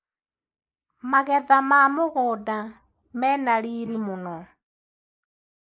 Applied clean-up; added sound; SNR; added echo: neural mask model Resemble Enhance denoiser.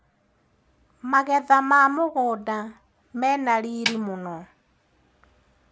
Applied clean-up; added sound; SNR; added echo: none; Snare drum; 8 dB; none.